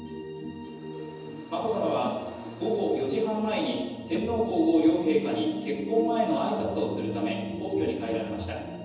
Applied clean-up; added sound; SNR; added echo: none; Snare drum; 14 dB; reverberation time 1.1 s.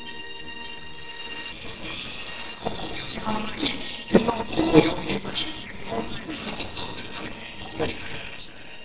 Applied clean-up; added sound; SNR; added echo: neural separator model SepFormer WHAMR!.